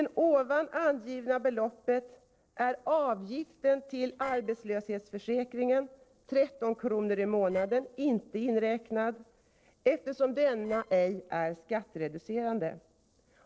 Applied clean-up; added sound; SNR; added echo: neural separator model SepFormer DNS4.